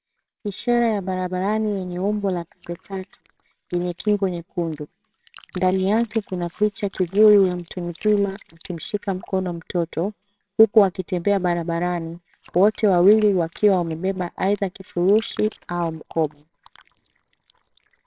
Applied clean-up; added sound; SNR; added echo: neural separator model SepFormer WHAMR!.